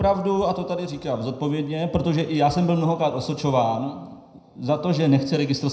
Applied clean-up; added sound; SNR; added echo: none; none; none; reverberation time 0.7 s.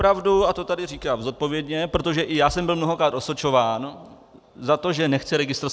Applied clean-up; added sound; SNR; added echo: none; none; none; none.